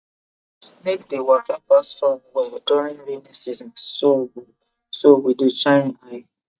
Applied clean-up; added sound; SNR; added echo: neural mask model DeepFilterNet 3.